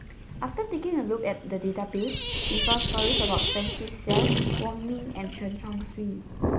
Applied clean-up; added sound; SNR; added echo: none; Sink (filling or washing); -5 dB; none.